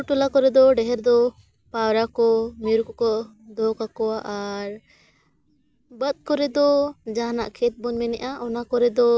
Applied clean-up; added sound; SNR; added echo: none; none; none; none.